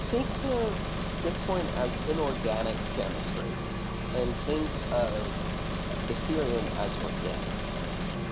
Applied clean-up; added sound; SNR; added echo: none; Engine; -1 dB; none.